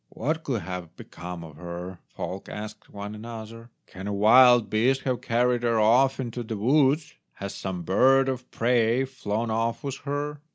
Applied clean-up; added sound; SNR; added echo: none; none; none; none.